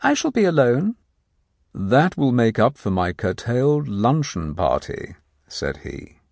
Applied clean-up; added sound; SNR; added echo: none; none; none; none.